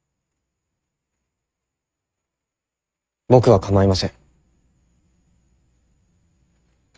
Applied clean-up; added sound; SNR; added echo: neural mask model RNNoise.